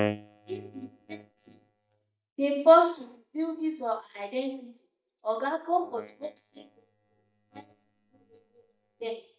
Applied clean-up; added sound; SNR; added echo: neural mask model DeepFilterNet 3.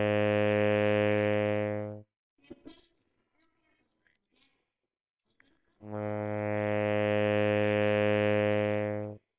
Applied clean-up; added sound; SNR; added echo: neural separator model SepFormer WHAMR!.